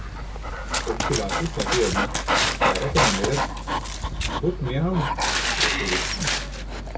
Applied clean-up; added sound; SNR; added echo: none; Dog; -4 dB; reverberation time 0.2 s.